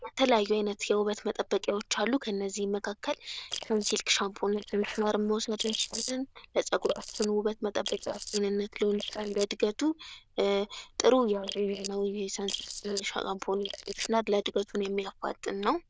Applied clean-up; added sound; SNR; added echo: neural diffusion model UNIVERSE++.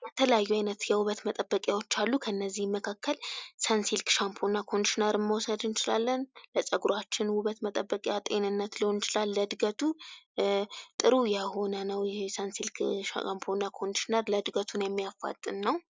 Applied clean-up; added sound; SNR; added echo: none; none; none; none.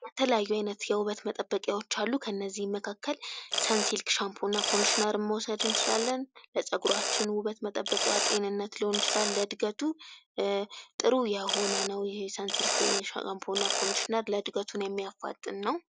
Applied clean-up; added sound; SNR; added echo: none; Mechanisms; 1 dB; none.